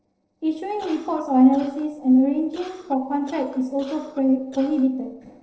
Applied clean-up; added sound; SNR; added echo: neural separator model SepFormer DNS4.